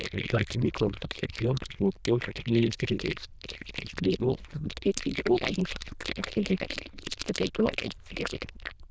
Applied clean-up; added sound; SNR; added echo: neural diffusion model UNIVERSE++.